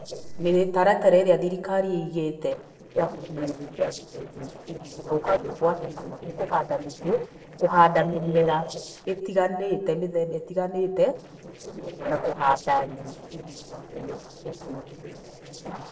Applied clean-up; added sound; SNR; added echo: neural separator model SepFormer DNS4.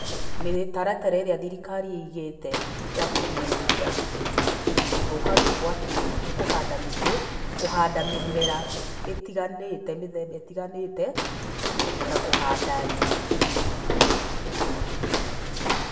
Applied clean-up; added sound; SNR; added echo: none; Walk, footsteps; -3 dB; reverberation time 0.7 s.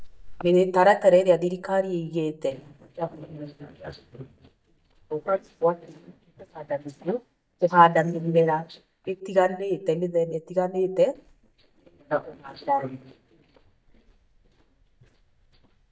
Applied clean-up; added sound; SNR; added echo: neural mask model DeepFilterNet 3.